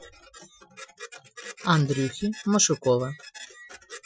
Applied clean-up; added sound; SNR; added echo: classical method Wiener filter.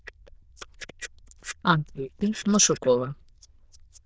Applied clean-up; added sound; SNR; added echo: neural diffusion model UNIVERSE++.